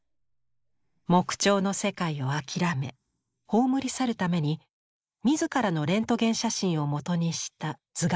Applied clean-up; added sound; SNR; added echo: neural mask model Resemble Enhance denoiser.